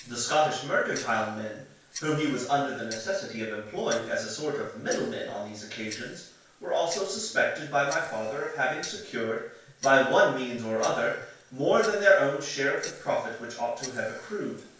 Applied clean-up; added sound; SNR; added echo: none; Tick-tock; 18 dB; reverberation time 0.5 s.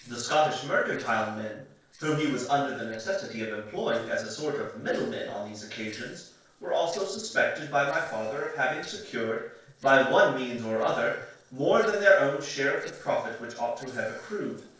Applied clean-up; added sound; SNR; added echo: neural separator model SepFormer DNS4.